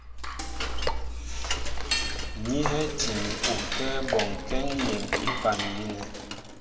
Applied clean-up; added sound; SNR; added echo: none; Cutlery, silverware / Dishes, pots, and pans; -3 dB; reverberation time 1.6 s.